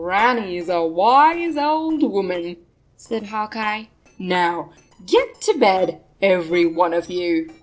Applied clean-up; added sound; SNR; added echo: neural separator model SepFormer DNS4.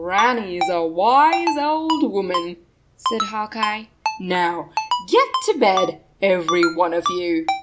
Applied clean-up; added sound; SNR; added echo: none; Ringtone; 6 dB; none.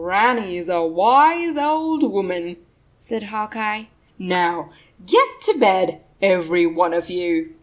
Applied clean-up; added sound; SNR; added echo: none; none; none; none.